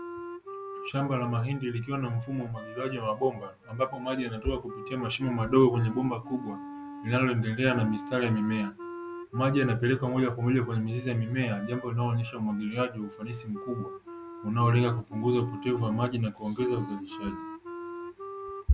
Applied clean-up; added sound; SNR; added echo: none; Wind instrument, woodwind instrument; 13 dB; none.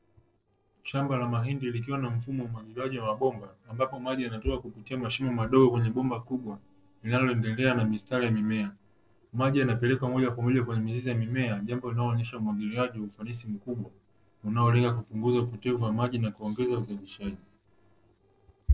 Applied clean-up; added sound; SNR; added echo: neural separator model SepFormer DNS4.